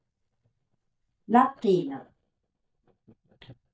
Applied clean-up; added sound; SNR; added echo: neural mask model DeepFilterNet 3.